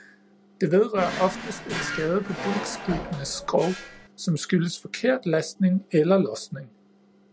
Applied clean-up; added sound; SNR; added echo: none; Drawer open or close; 8 dB; none.